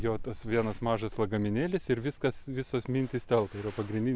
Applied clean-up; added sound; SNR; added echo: none; none; none; none.